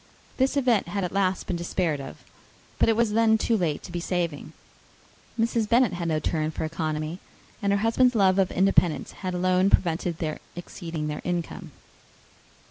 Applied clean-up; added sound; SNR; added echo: none; none; none; none.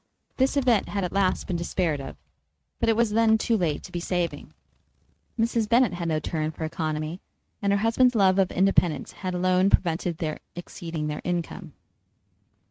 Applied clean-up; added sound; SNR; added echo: neural mask model RNNoise.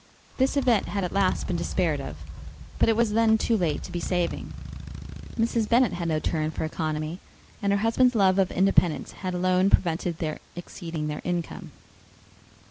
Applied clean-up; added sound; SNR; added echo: none; Motorcycle; 12 dB; none.